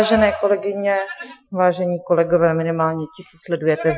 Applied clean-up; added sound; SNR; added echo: classical method Wiener filter.